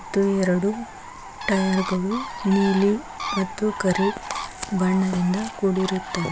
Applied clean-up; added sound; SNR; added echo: none; Bird; 10 dB; none.